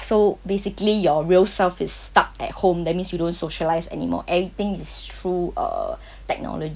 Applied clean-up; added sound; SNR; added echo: none; none; none; none.